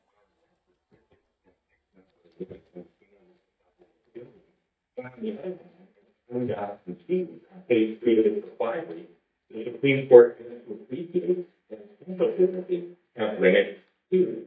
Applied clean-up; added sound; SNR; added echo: neural mask model DeepFilterNet 3.